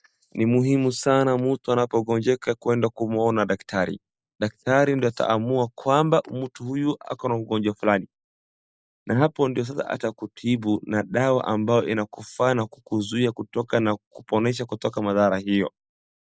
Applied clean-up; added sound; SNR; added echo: none; none; none; none.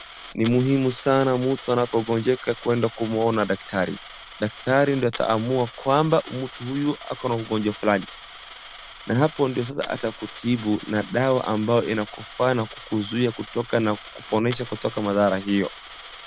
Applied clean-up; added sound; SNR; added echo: none; Coin (dropping); 14 dB; none.